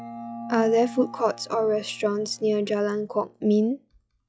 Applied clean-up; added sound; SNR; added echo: classical method log-MMSE.